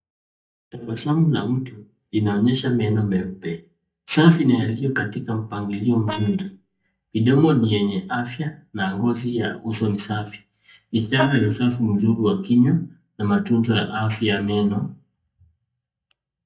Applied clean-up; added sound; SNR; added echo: neural mask model DeepFilterNet 3.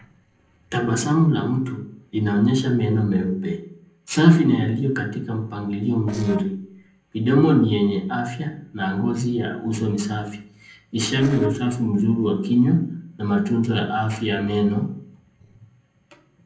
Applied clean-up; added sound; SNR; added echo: neural separator model SepFormer DNS4.